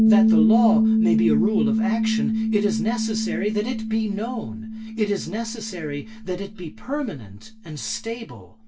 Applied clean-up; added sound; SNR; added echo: none; Piano; -4 dB; reverberation time 0.2 s.